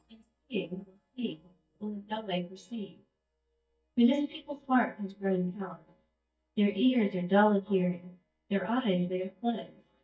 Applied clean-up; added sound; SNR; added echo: neural mask model DeepFilterNet 3.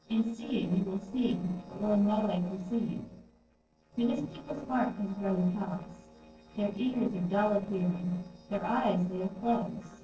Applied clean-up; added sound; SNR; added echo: neural separator model SepFormer DNS4.